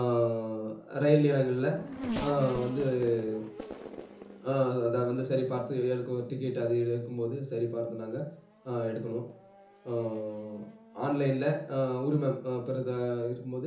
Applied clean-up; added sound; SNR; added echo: none; Race car, auto racing / Accelerating, revving, vroom; 15 dB; reverberation time 0.7 s.